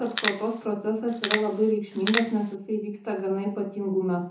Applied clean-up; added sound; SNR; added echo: none; Crackle; 1 dB; reverberation time 0.6 s.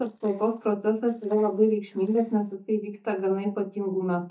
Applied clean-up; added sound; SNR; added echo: neural mask model DeepFilterNet 3.